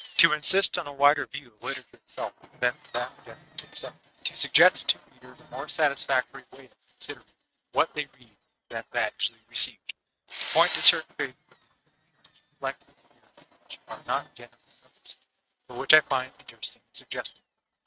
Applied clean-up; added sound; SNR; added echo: neural mask model RNNoise.